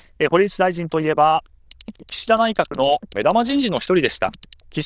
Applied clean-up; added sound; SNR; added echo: neural diffusion model UNIVERSE++.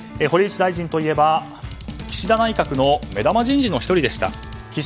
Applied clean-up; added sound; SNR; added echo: none; Drum kit; 14 dB; none.